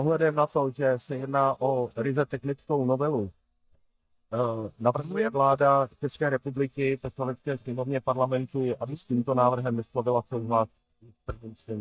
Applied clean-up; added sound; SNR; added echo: neural mask model DeepFilterNet 3.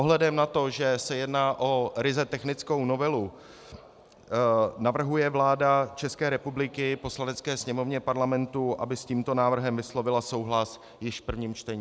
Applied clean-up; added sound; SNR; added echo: none; none; none; none.